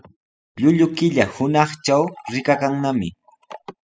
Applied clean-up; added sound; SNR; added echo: classical method spectral subtraction.